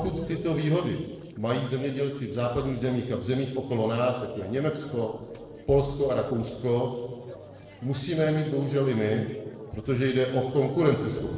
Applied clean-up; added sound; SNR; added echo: neural separator model SepFormer DNS4.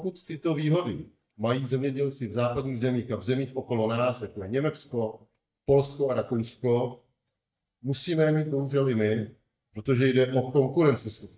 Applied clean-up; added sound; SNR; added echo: neural mask model DeepFilterNet 3.